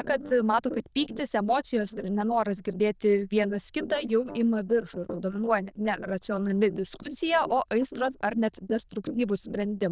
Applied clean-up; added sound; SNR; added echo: neural diffusion model UNIVERSE++.